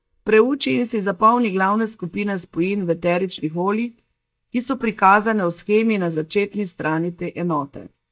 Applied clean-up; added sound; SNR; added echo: neural mask model DeepFilterNet 3.